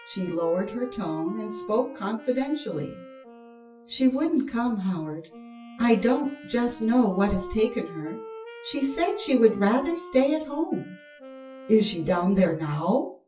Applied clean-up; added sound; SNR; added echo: classical method WPE with log-MMSE.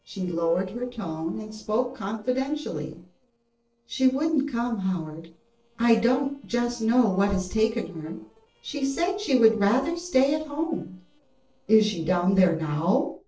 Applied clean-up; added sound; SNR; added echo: neural separator model SepFormer DNS4.